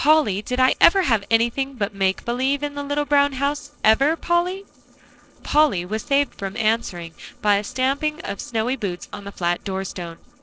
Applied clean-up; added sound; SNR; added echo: neural separator model SepFormer DNS4.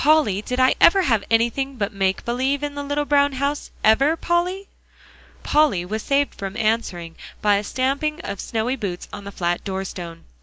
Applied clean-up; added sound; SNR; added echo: none; none; none; none.